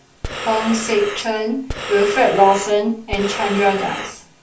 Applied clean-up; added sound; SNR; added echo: none; Breathing; 10 dB; reverberation time 0.3 s.